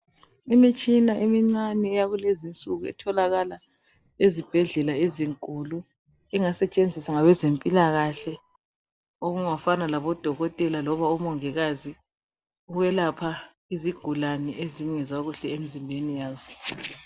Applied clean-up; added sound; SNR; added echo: neural separator model SepFormer DNS4.